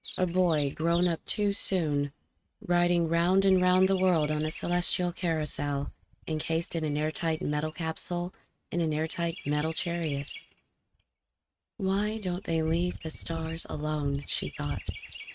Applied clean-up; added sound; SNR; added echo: neural mask model RNNoise.